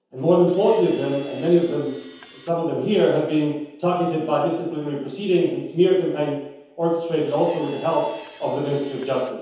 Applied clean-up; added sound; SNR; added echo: none; Camera; 17 dB; reverberation time 0.9 s.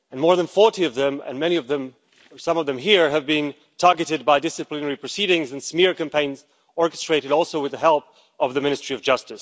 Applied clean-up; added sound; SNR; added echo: none; none; none; none.